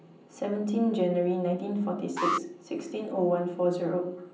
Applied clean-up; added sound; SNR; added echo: none; Alarm; 7 dB; reverberation time 0.6 s.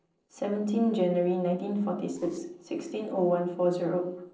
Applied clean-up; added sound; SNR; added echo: neural separator model SepFormer DNS4.